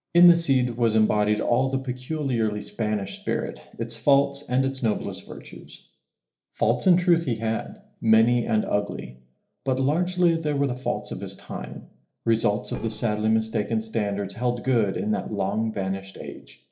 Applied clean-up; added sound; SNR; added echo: neural separator model SepFormer DNS4.